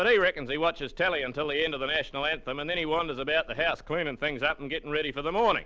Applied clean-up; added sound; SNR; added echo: none; none; none; none.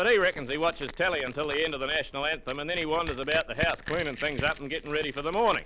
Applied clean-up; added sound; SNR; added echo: none; Crushing; 11 dB; none.